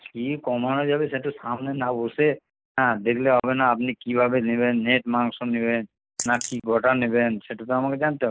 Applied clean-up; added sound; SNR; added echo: neural mask model Resemble Enhance denoiser.